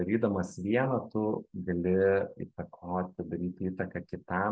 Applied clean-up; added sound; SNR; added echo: none; none; none; none.